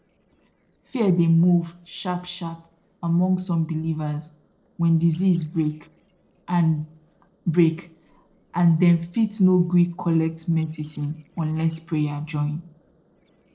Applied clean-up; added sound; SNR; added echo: neural separator model SepFormer DNS4.